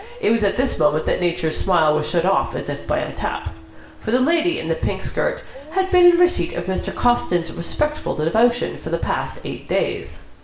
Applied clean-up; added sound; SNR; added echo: none; Dog; 19 dB; reverberation time 0.6 s.